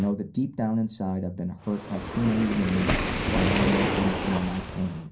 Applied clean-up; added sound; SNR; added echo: none; Waves, surf; 2 dB; reverberation time 0.3 s.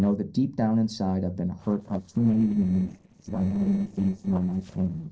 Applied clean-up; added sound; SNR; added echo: neural separator model SepFormer DNS4.